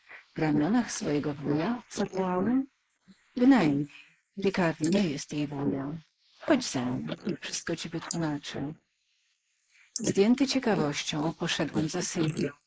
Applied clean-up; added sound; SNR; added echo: neural mask model Resemble Enhance denoiser.